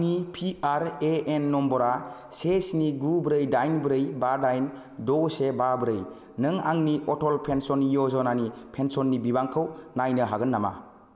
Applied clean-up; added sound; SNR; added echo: none; none; none; none.